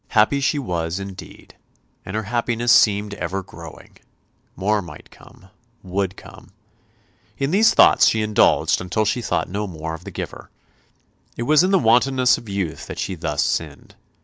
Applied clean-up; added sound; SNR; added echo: none; none; none; none.